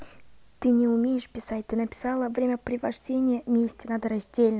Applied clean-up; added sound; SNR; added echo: none; none; none; none.